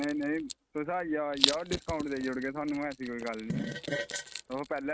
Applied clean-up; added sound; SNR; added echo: neural mask model RNNoise.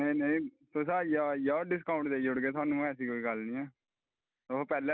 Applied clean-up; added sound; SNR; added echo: none; none; none; none.